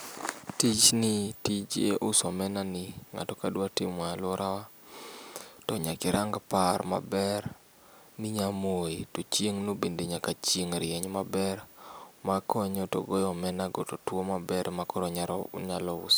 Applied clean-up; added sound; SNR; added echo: none; none; none; none.